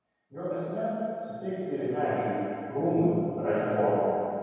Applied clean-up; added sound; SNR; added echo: none; none; none; reverberation time 2.2 s.